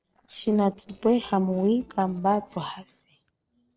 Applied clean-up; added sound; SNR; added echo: neural separator model SepFormer DNS4.